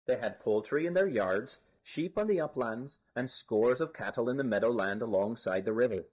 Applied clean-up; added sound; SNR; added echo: neural mask model DeepFilterNet 3.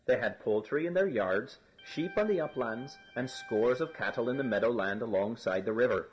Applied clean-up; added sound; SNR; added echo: none; Organ; 20 dB; reverberation time 0.5 s.